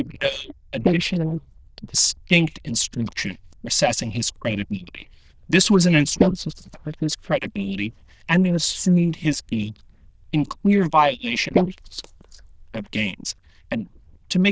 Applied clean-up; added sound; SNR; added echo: neural diffusion model UNIVERSE++.